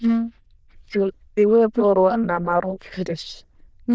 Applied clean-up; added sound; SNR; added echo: neural diffusion model UNIVERSE++.